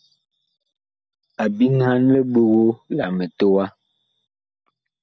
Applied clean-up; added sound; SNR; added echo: none; none; none; none.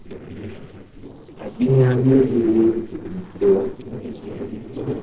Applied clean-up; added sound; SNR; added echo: neural separator model SepFormer DNS4.